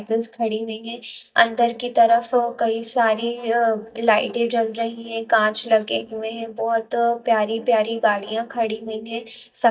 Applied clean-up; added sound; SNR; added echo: neural mask model DeepFilterNet 3.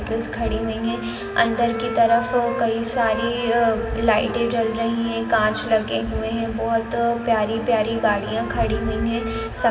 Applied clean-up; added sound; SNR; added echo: none; Wind instrument, woodwind instrument; 12 dB; reverberation time 1.9 s.